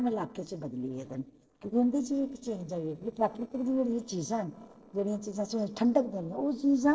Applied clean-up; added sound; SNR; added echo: neural separator model SepFormer DNS4.